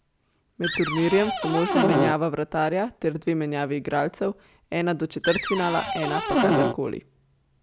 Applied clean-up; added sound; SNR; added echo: none; Cupboard open or close; -2 dB; none.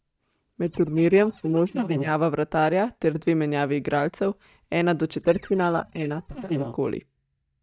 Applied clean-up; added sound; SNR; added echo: neural mask model DeepFilterNet 3.